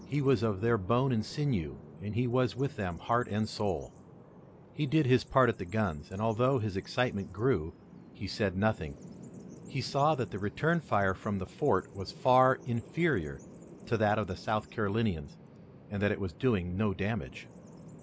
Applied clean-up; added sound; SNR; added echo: none; Bird vocalization, bird call, bird song; 19 dB; none.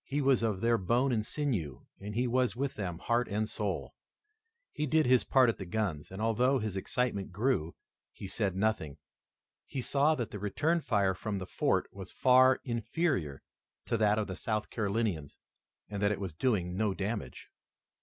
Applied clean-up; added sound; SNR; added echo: none; none; none; none.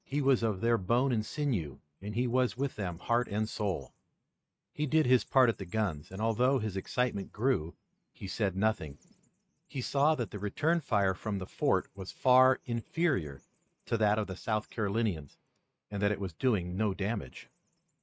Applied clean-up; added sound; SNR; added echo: neural mask model RNNoise.